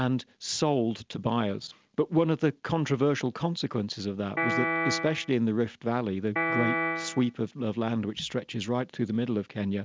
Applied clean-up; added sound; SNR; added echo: none; Piano; 1 dB; none.